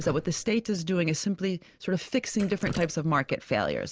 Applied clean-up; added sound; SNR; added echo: none; Drip; 17 dB; none.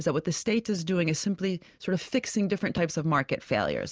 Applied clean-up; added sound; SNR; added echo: none; none; none; none.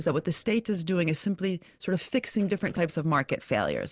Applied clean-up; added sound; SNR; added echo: neural separator model SepFormer DNS4.